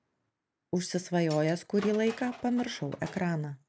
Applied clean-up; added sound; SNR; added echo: none; Tools; 17 dB; none.